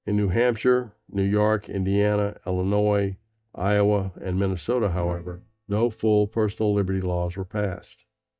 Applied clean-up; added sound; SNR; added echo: neural mask model DeepFilterNet 3.